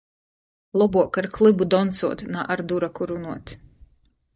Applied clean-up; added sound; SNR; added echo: neural mask model DeepFilterNet 3.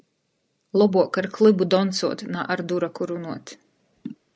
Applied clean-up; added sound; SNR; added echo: none; none; none; none.